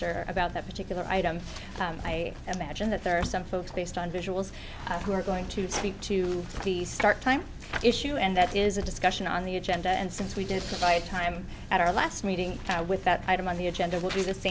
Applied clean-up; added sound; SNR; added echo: none; none; none; none.